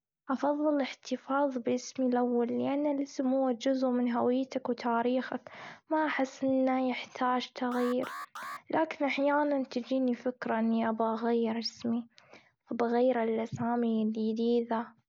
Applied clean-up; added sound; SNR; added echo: none; Alarm; 14 dB; none.